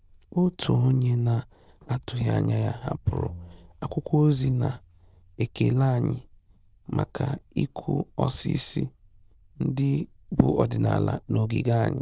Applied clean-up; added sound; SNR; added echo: neural diffusion model UNIVERSE++.